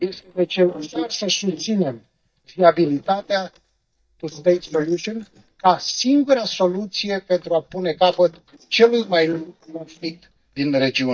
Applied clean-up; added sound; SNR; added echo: neural mask model DeepFilterNet 3.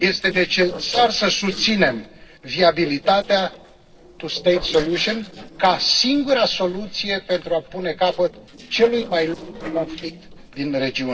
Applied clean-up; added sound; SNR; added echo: neural separator model SepFormer DNS4.